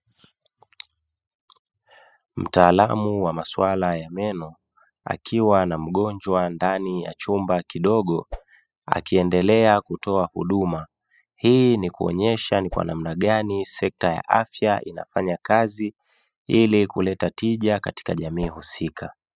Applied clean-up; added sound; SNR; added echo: classical method spectral subtraction.